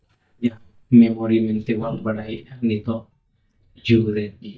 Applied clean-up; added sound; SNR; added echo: neural mask model DeepFilterNet 3.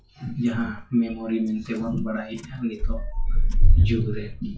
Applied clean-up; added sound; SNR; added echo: classical method WPE with log-MMSE.